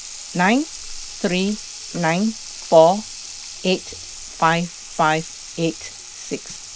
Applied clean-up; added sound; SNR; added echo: none; Sink (filling or washing) / Water tap, faucet; 13 dB; none.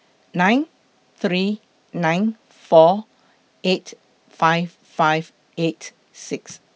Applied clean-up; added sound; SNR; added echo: none; none; none; none.